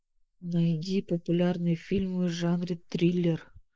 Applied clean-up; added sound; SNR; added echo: neural mask model Resemble Enhance denoiser.